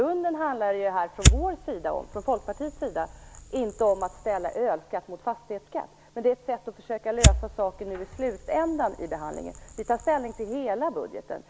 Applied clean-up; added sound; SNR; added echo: none; Fire; 0 dB; none.